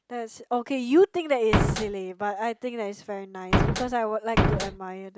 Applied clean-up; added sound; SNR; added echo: none; Slam; -4 dB; none.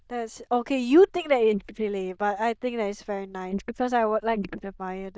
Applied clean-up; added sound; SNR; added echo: neural diffusion model UNIVERSE++.